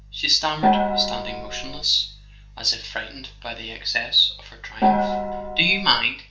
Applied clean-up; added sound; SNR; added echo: none; Gong; -2 dB; reverberation time 0.4 s.